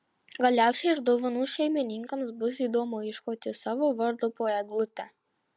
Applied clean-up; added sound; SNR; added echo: none; none; none; none.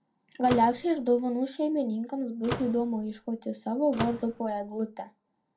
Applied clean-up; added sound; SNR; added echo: none; Slam / Microwave oven; 11 dB; reverberation time 0.2 s.